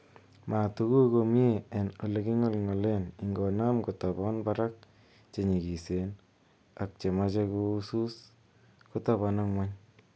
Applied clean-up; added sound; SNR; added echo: none; none; none; none.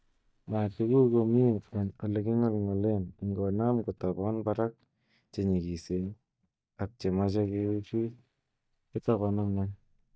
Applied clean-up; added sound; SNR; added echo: neural mask model DeepFilterNet 3.